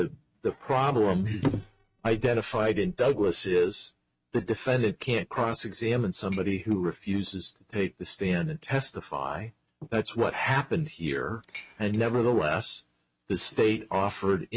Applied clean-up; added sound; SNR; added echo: neural mask model RNNoise.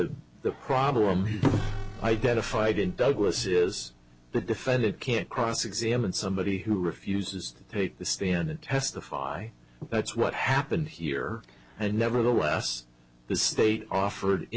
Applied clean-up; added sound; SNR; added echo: none; none; none; none.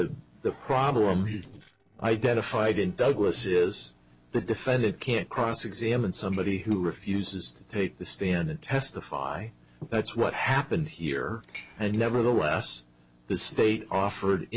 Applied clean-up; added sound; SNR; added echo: neural separator model SepFormer DNS4.